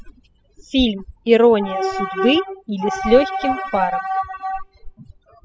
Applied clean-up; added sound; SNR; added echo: classical method spectral subtraction.